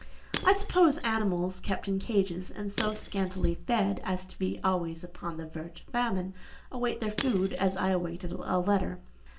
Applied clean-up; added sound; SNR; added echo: none; Shatter / Crushing; 14 dB; reverberation time 0.3 s.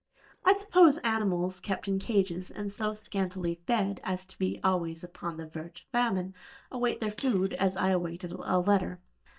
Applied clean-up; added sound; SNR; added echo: neural mask model DeepFilterNet 3.